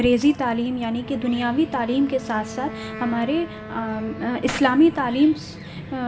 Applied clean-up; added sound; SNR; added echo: none; Wind instrument, woodwind instrument; 16 dB; reverberation time 0.6 s.